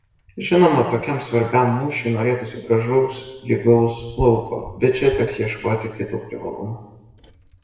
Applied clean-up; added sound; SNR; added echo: none; Bicycle; 20 dB; reverberation time 0.9 s.